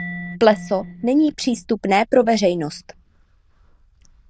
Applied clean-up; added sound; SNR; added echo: neural diffusion model UNIVERSE++.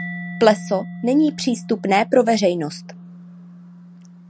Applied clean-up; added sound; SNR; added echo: none; Mallet percussion; 14 dB; none.